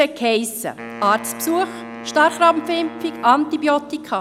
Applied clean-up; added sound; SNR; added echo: none; Wind instrument, woodwind instrument; 15 dB; none.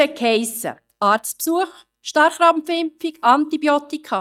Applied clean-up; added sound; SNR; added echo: neural mask model DeepFilterNet 3.